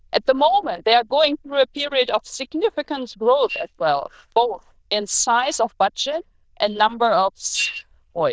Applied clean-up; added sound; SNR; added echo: neural diffusion model UNIVERSE++.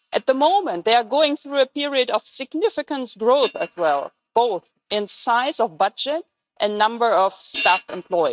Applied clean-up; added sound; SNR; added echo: neural mask model RNNoise.